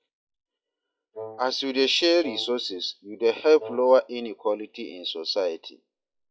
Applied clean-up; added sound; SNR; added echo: classical method WPE with log-MMSE.